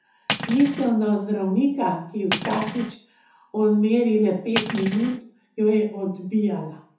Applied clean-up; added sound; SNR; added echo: none; Cutlery, silverware; 6 dB; reverberation time 0.6 s.